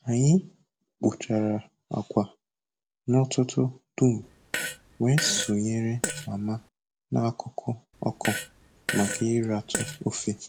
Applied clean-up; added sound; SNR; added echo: none; Fart; 7 dB; none.